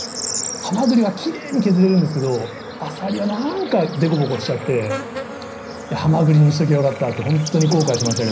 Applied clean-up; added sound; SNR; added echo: none; Bird / Insect; 11 dB; reverberation time 0.5 s.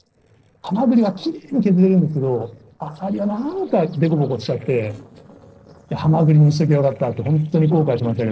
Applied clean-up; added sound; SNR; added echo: neural separator model SepFormer DNS4.